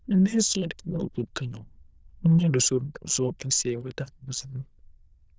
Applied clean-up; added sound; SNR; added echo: neural diffusion model UNIVERSE++.